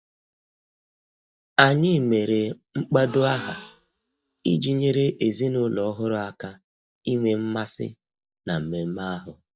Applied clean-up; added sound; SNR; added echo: neural mask model DeepFilterNet 3.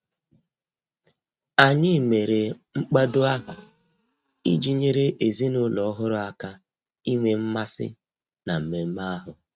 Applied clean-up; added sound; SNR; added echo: neural mask model RNNoise.